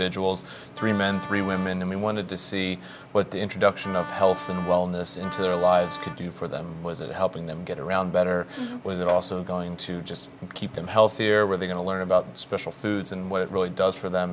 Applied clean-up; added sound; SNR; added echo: none; Wind instrument, woodwind instrument; 12 dB; none.